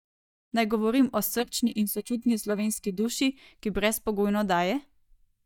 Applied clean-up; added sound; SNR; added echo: neural mask model DeepFilterNet 3.